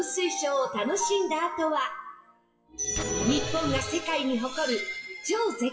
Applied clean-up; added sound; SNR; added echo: classical method WPE with log-MMSE.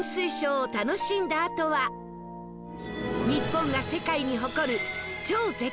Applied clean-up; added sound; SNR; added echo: none; none; none; none.